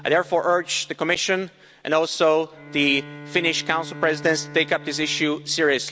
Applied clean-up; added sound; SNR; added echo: none; Bowed string instrument; 18 dB; none.